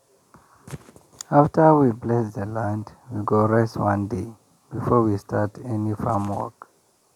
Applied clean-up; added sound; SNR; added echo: none; none; none; none.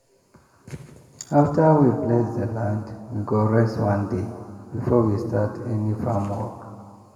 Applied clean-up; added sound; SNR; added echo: none; none; none; reverberation time 1.6 s.